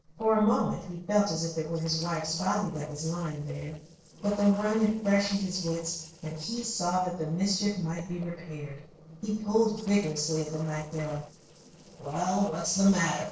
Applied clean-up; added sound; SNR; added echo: neural separator model SepFormer DNS4.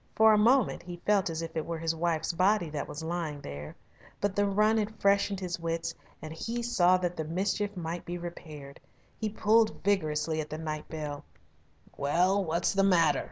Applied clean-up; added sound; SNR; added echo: none; none; none; none.